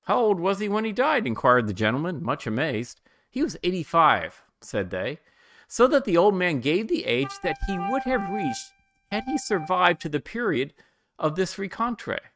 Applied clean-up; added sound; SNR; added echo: neural mask model RNNoise.